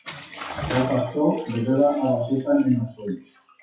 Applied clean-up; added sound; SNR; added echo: classical method WPE with log-MMSE.